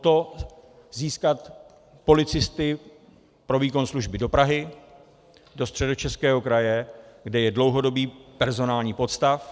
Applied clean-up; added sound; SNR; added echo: none; none; none; none.